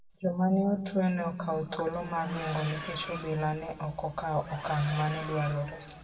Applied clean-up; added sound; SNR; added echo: none; Accelerating, revving, vroom; 11 dB; reverberation time 1.5 s.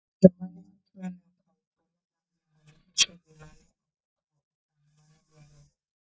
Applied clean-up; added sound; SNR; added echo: neural mask model DeepFilterNet 3.